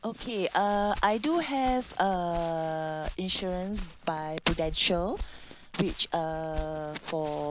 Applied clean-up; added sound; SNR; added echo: none; Walk, footsteps; 12 dB; none.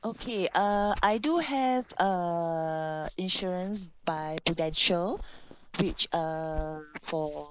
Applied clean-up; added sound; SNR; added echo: neural mask model Resemble Enhance denoiser.